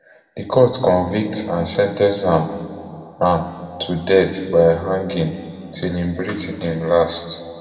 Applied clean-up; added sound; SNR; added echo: none; none; none; reverberation time 2.0 s.